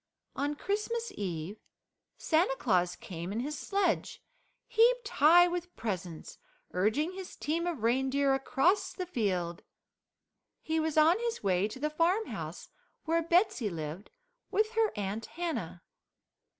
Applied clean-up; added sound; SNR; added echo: none; none; none; none.